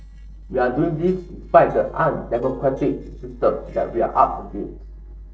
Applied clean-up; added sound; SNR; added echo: neural separator model SepFormer DNS4.